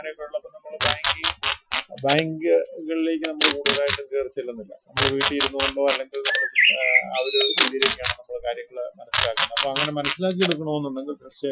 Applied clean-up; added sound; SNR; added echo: classical method Wiener filter.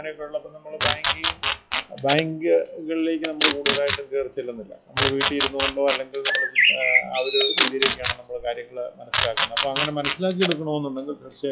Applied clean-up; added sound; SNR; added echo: classical method log-MMSE.